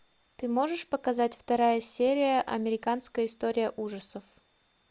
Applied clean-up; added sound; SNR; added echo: none; none; none; none.